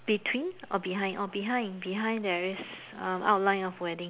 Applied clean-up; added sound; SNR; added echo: none; none; none; none.